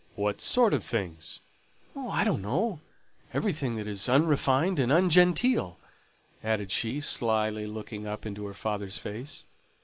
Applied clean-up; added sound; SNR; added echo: neural mask model Resemble Enhance denoiser.